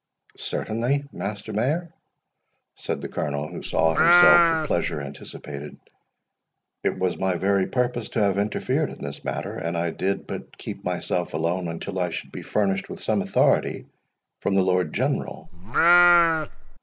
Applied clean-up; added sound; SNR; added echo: none; Livestock, farm animals, working animals; -5 dB; none.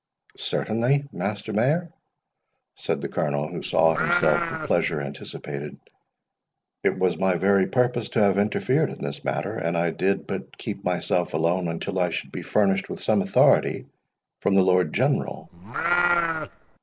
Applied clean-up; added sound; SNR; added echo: neural separator model SepFormer DNS4.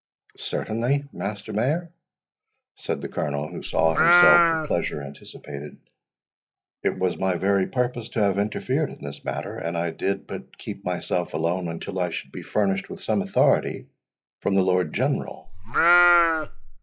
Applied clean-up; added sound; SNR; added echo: classical method log-MMSE.